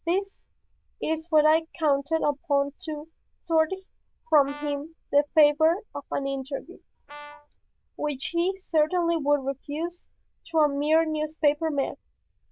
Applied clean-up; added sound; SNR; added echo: neural diffusion model UNIVERSE++.